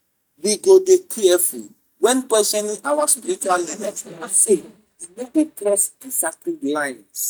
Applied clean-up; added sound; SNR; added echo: neural mask model DeepFilterNet 3.